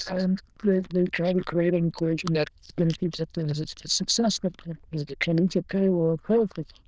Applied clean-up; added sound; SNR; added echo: neural diffusion model UNIVERSE++.